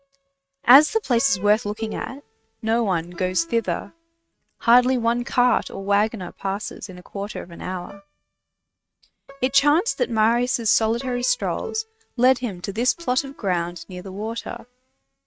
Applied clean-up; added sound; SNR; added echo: neural mask model RNNoise.